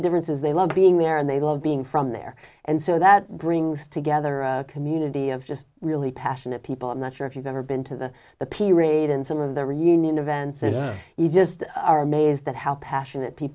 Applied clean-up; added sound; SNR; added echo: none; none; none; none.